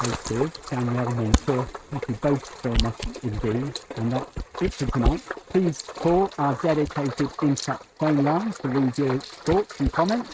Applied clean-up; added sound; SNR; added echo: neural mask model RNNoise.